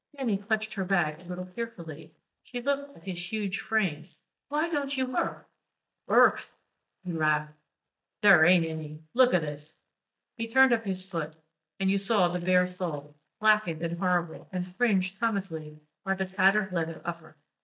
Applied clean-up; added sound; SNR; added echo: neural mask model DeepFilterNet 3.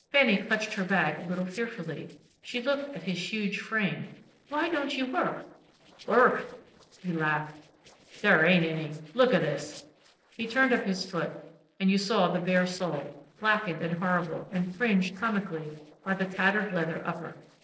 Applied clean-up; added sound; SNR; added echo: neural separator model SepFormer DNS4.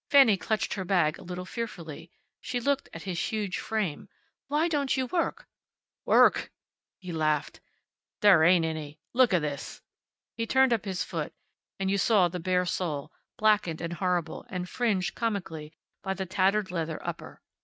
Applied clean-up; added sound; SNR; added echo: none; none; none; none.